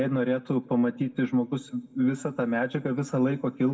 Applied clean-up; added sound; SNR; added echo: none; none; none; reverberation time 2.0 s.